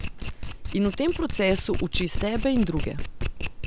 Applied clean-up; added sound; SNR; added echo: none; Domestic sounds, home sounds; 2 dB; none.